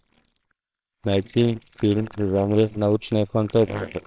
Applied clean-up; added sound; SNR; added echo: neural separator model SepFormer WHAMR!.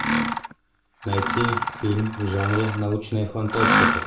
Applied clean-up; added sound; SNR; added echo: none; Mechanisms; -1 dB; reverberation time 0.4 s.